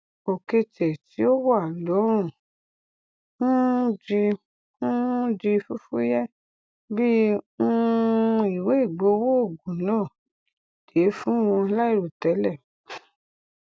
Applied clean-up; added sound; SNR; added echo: none; none; none; none.